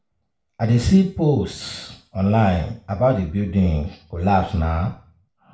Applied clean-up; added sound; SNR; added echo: none; none; none; reverberation time 0.4 s.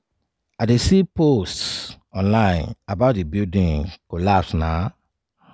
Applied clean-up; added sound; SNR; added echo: none; none; none; none.